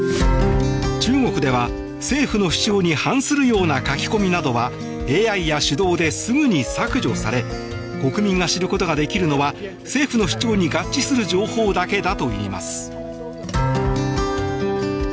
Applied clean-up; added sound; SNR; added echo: none; none; none; none.